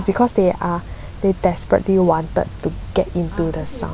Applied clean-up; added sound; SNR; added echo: none; none; none; none.